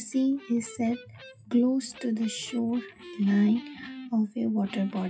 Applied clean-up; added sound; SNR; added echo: classical method WPE with log-MMSE.